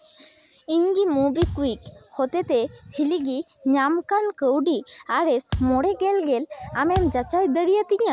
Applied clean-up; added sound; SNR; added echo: none; Thump, thud; 10 dB; none.